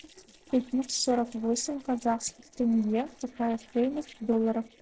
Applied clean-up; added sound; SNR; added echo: neural separator model SepFormer DNS4.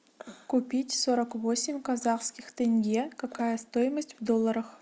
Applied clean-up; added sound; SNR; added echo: none; none; none; none.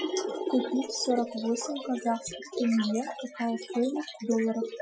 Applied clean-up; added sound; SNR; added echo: classical method Wiener filter.